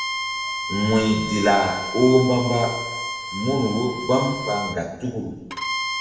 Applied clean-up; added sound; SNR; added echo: none; Bowed string instrument; 7 dB; reverberation time 1.1 s.